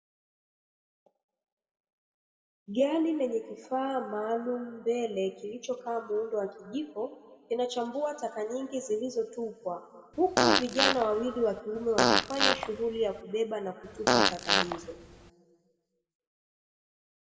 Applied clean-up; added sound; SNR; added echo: none; Fart; -4 dB; reverberation time 1.8 s.